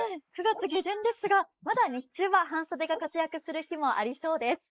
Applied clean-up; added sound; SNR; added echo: neural mask model Resemble Enhance denoiser.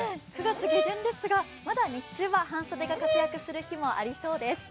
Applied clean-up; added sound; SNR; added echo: none; Brass instrument; 2 dB; none.